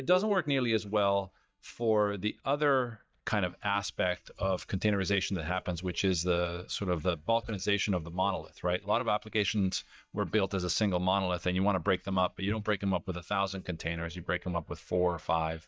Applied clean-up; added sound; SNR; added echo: neural mask model DeepFilterNet 3.